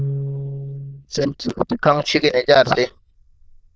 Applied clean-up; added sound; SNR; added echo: neural diffusion model UNIVERSE++.